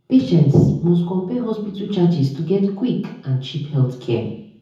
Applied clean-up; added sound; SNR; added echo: none; none; none; reverberation time 0.7 s.